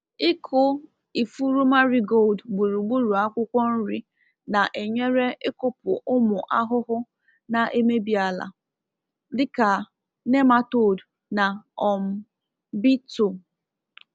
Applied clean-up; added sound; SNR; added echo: none; none; none; none.